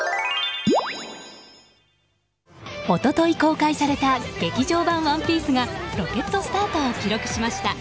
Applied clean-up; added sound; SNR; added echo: none; none; none; none.